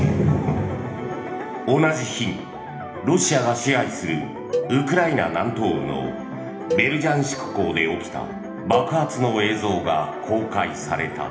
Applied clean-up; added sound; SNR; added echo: none; Cowbell; 9 dB; reverberation time 1.0 s.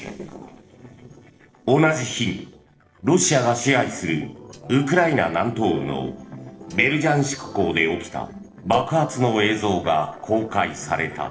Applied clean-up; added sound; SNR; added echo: neural separator model SepFormer DNS4.